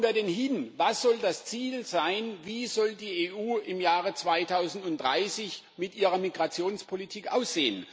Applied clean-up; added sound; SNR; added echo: none; none; none; none.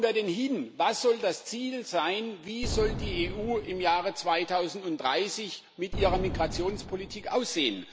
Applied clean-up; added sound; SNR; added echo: none; Boom; 7 dB; none.